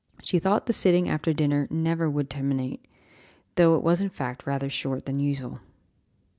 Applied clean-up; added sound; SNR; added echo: none; none; none; none.